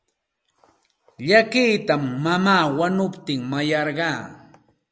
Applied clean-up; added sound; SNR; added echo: none; none; none; none.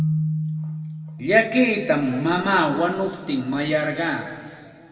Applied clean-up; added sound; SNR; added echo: none; Keyboard (musical); 8 dB; reverberation time 2.3 s.